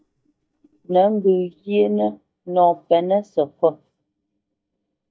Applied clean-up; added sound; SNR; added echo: neural mask model DeepFilterNet 3.